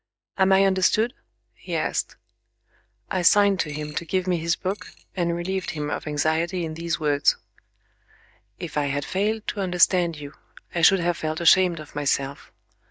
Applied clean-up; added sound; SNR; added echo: neural mask model DeepFilterNet 3.